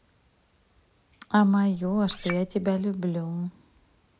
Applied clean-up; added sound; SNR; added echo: none; Chink, clink; 13 dB; none.